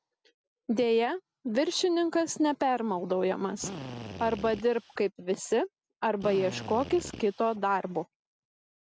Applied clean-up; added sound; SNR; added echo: none; Drill; 12 dB; none.